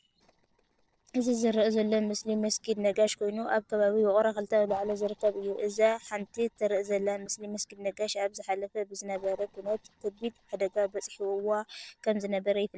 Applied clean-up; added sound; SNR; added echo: neural separator model SepFormer DNS4.